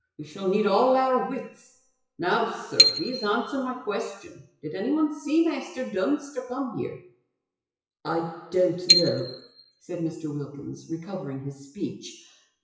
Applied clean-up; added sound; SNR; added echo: classical method WPE with log-MMSE.